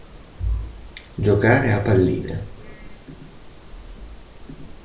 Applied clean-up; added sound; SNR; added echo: none; Insect; 15 dB; reverberation time 0.4 s.